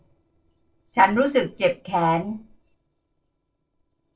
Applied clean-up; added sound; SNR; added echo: neural separator model SepFormer DNS4.